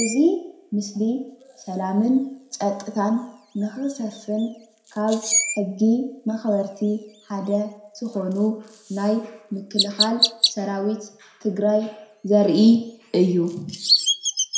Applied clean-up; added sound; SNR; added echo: none; Chirp, tweet; 6 dB; reverberation time 0.6 s.